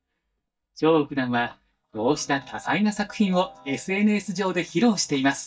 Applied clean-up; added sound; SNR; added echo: neural mask model DeepFilterNet 3.